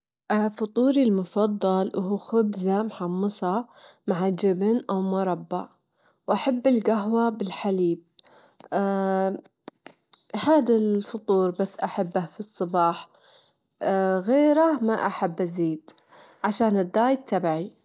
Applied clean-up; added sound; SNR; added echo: none; none; none; none.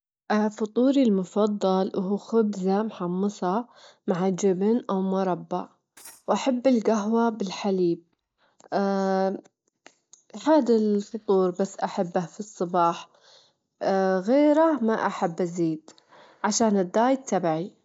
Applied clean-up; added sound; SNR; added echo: neural mask model DeepFilterNet 3.